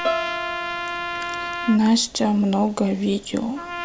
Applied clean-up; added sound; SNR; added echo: none; Trumpet + Bowed string instrument; 6 dB; none.